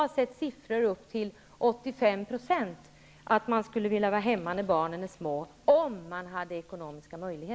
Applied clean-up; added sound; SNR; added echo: none; none; none; none.